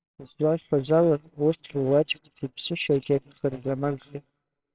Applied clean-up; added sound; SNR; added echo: neural separator model SepFormer WHAMR!.